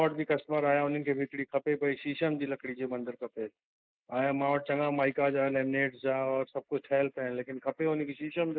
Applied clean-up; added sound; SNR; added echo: neural mask model Resemble Enhance denoiser.